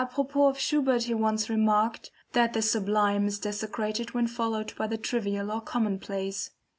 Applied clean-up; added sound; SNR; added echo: none; none; none; none.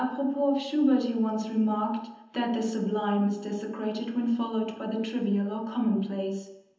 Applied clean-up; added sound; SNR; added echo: none; none; none; reverberation time 0.9 s.